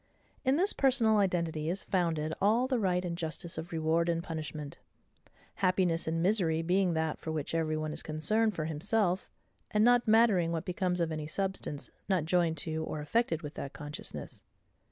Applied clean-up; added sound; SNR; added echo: none; none; none; none.